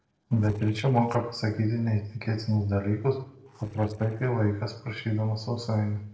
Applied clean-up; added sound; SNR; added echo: neural separator model SepFormer DNS4.